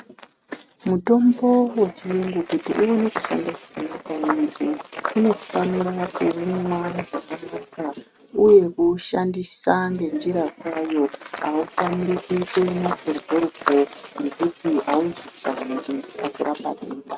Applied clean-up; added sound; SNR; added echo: neural mask model RNNoise.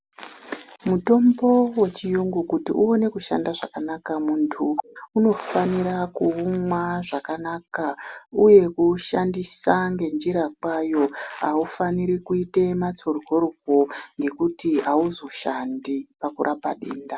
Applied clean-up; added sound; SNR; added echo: none; none; none; none.